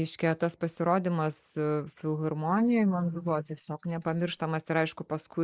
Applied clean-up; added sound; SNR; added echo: neural mask model Resemble Enhance denoiser.